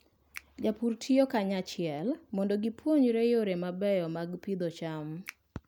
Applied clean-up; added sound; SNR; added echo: none; Finger snapping; 19 dB; none.